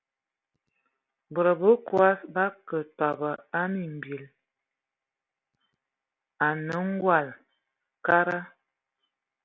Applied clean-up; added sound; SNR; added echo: none; none; none; none.